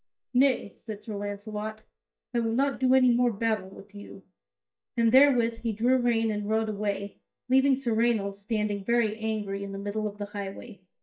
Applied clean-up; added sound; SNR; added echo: neural mask model DeepFilterNet 3.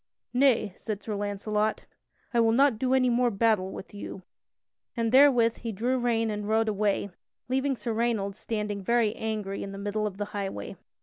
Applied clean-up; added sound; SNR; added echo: none; none; none; none.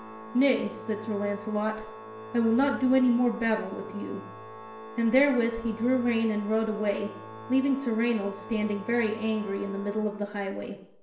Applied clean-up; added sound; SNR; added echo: none; Organ; 15 dB; reverberation time 0.7 s.